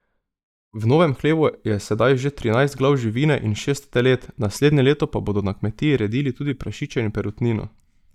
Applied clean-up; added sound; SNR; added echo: neural mask model DeepFilterNet 3.